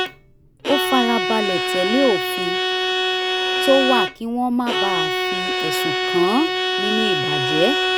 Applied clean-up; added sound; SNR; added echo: none; Bowed string instrument; -1 dB; none.